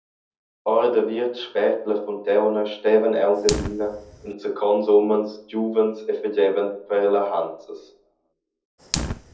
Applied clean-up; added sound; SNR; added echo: none; Fire; 15 dB; reverberation time 0.7 s.